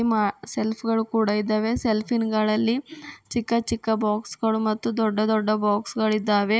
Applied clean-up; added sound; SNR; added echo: none; none; none; none.